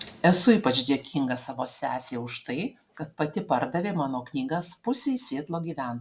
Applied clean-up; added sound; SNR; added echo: none; none; none; none.